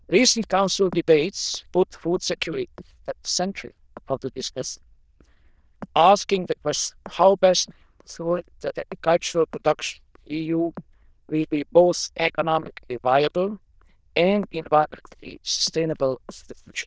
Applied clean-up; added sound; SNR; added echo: neural diffusion model UNIVERSE++.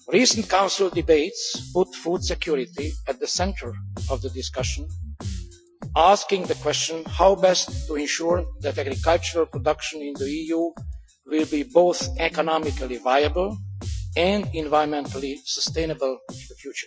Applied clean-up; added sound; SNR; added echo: classical method Wiener filter.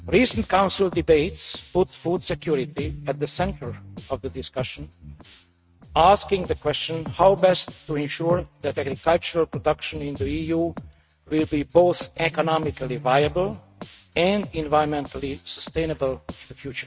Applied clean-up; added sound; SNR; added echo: neural mask model RNNoise.